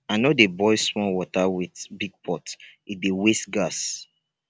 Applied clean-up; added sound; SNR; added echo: none; none; none; none.